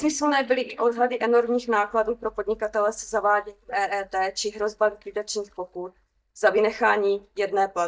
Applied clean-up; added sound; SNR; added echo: neural mask model DeepFilterNet 3.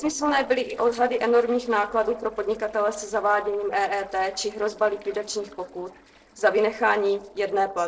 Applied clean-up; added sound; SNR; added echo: neural separator model SepFormer DNS4.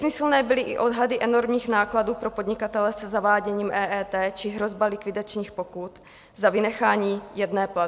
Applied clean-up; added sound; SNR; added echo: none; none; none; none.